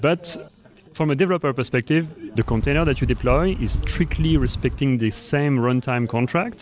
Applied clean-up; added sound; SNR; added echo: none; Wind; 4 dB; none.